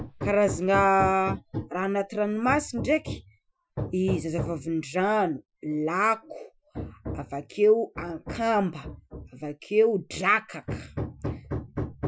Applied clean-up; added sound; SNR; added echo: classical method Wiener filter.